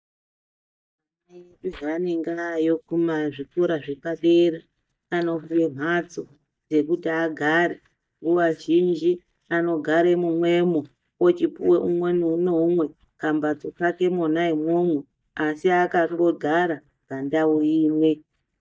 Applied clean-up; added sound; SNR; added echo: neural mask model DeepFilterNet 3.